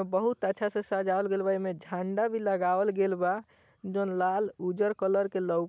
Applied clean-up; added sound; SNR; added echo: none; none; none; none.